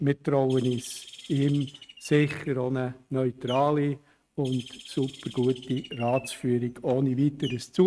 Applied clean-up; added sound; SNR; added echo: neural mask model RNNoise.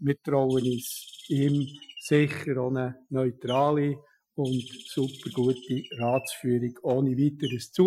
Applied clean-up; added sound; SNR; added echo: classical method Wiener filter.